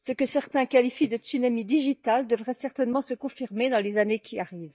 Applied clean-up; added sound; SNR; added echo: neural mask model DeepFilterNet 3.